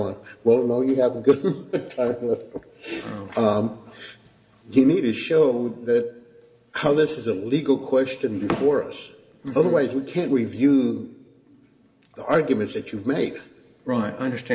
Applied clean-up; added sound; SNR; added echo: none; none; none; reverberation time 1.4 s.